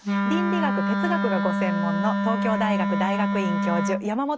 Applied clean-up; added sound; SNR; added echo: none; Wind instrument, woodwind instrument; -4 dB; none.